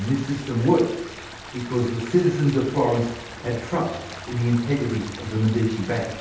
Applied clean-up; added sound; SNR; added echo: none; Stream; 14 dB; reverberation time 0.9 s.